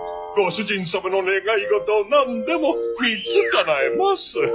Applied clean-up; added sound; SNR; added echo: classical method log-MMSE.